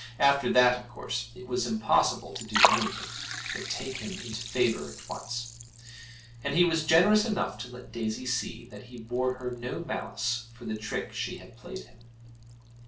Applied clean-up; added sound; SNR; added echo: none; Liquid; 6 dB; reverberation time 0.3 s.